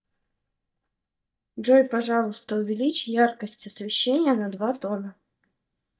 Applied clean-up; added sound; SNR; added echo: neural mask model DeepFilterNet 3.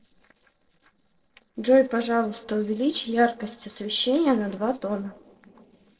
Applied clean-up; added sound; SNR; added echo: neural separator model SepFormer DNS4.